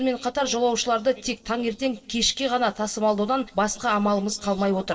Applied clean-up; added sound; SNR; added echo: neural separator model SepFormer DNS4.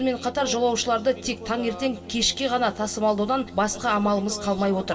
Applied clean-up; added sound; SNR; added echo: none; Brass instrument; 18 dB; reverberation time 3.0 s.